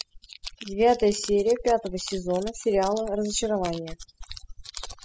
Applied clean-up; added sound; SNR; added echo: classical method spectral subtraction.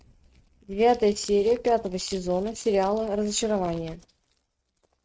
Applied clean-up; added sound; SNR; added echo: neural mask model RNNoise.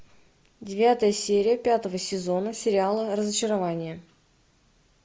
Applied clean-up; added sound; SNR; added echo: none; none; none; none.